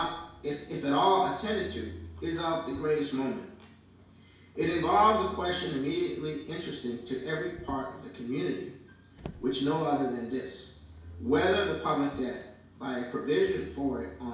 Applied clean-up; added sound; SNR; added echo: none; Motor vehicle (road); 19 dB; reverberation time 0.7 s.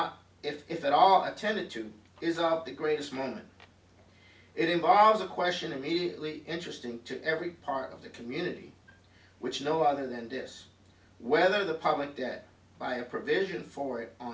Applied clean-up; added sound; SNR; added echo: none; none; none; none.